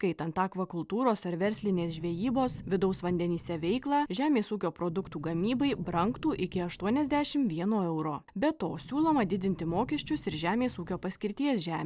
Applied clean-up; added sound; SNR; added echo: none; Sliding door; 17 dB; none.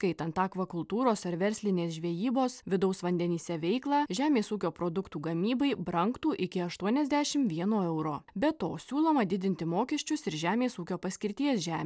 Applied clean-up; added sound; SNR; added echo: none; none; none; none.